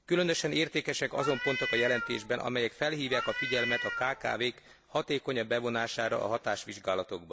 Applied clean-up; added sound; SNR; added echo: none; Meow; 5 dB; none.